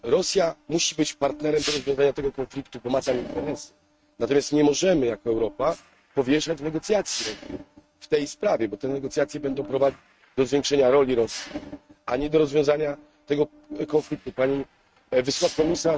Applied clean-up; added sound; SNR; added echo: neural mask model RNNoise.